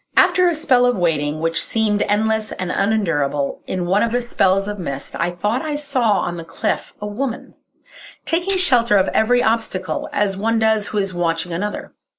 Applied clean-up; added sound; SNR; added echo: neural mask model Resemble Enhance denoiser.